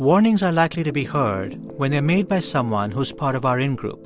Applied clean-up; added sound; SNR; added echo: none; none; none; none.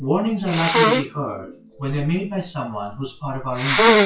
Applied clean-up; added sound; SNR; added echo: classical method WPE with log-MMSE.